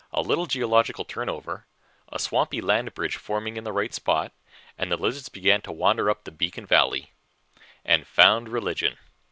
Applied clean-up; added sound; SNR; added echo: none; none; none; none.